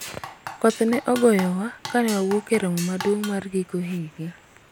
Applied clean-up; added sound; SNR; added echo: none; Drum kit; 14 dB; none.